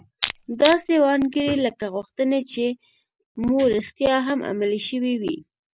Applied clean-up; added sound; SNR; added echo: none; Crushing; 6 dB; none.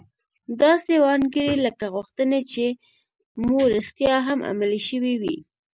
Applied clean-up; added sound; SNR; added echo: none; none; none; none.